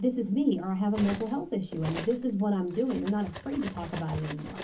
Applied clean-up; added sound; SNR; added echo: none; Cutlery, silverware; 13 dB; reverberation time 0.3 s.